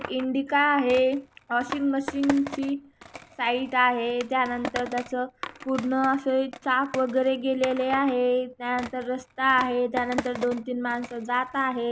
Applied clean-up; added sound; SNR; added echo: none; Skateboard; 14 dB; none.